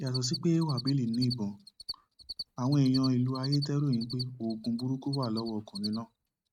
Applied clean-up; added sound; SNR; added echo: neural mask model RNNoise.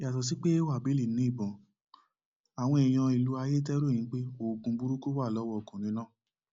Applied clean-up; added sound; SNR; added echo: none; none; none; none.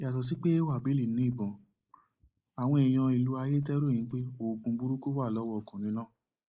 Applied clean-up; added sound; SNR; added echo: neural mask model Resemble Enhance denoiser.